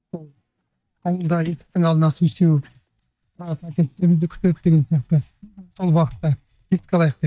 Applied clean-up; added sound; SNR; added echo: neural mask model DeepFilterNet 3.